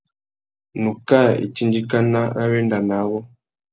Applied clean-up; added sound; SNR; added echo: none; none; none; none.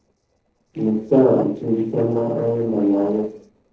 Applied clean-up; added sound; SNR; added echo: neural separator model SepFormer DNS4.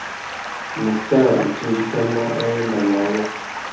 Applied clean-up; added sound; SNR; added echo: none; Stream; 8 dB; reverberation time 0.6 s.